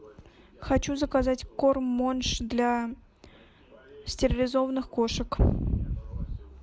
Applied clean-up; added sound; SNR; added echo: none; none; none; none.